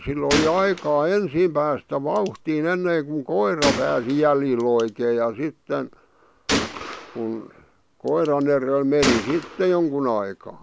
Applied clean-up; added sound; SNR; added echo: none; Gunshot, gunfire; 9 dB; none.